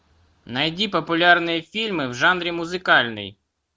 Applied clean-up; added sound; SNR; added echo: none; none; none; none.